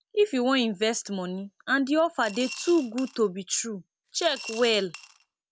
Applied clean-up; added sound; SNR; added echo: none; Coin (dropping) / Glass; 16 dB; none.